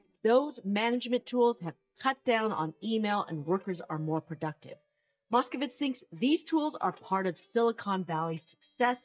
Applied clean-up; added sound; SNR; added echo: neural mask model DeepFilterNet 3.